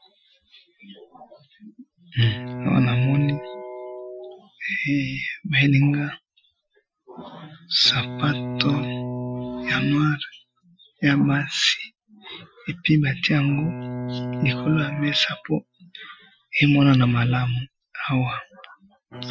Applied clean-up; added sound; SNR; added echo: classical method Wiener filter.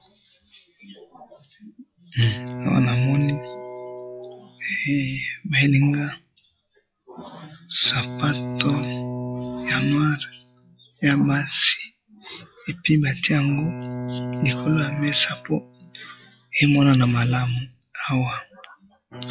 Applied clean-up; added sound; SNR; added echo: classical method log-MMSE.